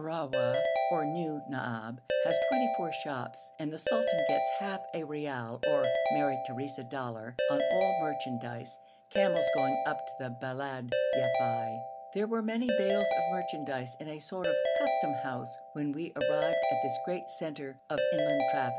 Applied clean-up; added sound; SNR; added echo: none; Ringtone / Keyboard (musical); -4 dB; none.